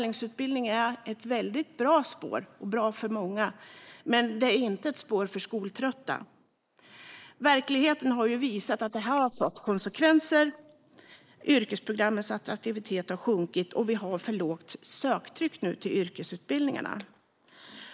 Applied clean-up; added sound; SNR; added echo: neural mask model Resemble Enhance denoiser.